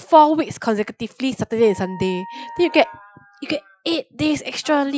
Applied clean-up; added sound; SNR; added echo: classical method Wiener filter.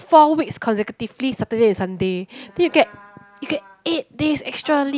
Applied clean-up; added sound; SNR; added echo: none; none; none; none.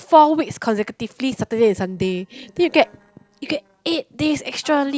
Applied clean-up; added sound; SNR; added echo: neural separator model SepFormer DNS4.